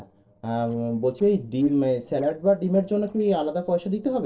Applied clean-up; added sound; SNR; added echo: neural separator model SepFormer DNS4.